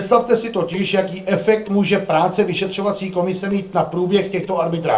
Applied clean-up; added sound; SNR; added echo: neural separator model SepFormer DNS4.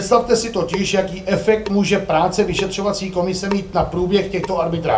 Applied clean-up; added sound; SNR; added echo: none; Drip / Sink (filling or washing) / Water tap, faucet; 15 dB; reverberation time 0.3 s.